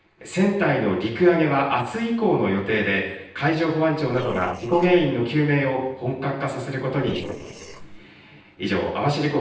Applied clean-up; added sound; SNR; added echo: neural separator model SepFormer DNS4.